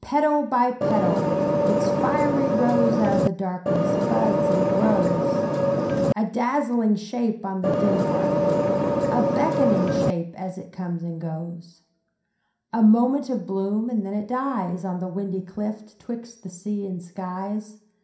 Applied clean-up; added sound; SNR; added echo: none; Vehicle; -4 dB; reverberation time 0.5 s.